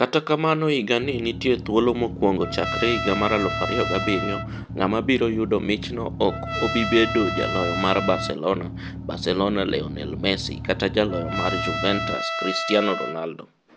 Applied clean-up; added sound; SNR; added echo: none; Engine + Trumpet; 5 dB; none.